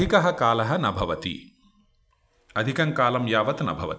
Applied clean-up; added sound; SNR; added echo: none; none; none; none.